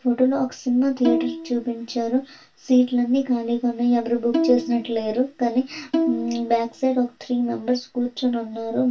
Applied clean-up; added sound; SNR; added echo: none; Bowed string instrument; 5 dB; reverberation time 0.2 s.